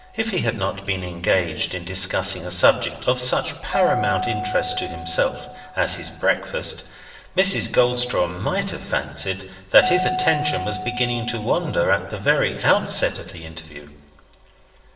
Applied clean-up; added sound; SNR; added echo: none; Keyboard (musical); 11 dB; reverberation time 1.1 s.